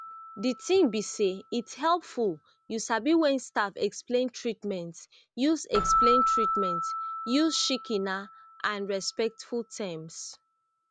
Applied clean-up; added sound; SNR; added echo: none; Keyboard (musical); 5 dB; none.